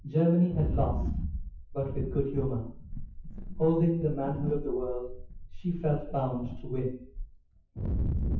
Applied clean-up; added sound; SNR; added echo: classical method WPE with log-MMSE.